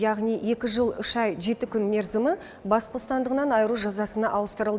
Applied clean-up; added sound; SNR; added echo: none; none; none; none.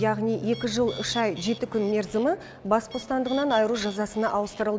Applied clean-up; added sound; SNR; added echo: none; Bird + Marimba, xylophone; 16 dB; none.